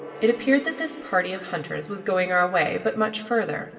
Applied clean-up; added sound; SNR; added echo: none; Gong; 18 dB; reverberation time 1.9 s.